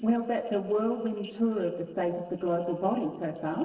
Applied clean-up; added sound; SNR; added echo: neural separator model SepFormer DNS4.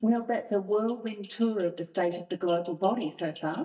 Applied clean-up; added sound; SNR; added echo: neural mask model DeepFilterNet 3.